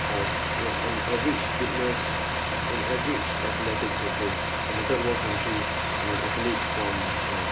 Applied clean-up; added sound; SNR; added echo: none; Truck; -5 dB; reverberation time 0.3 s.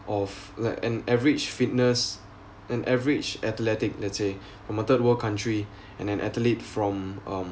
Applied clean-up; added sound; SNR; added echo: none; none; none; none.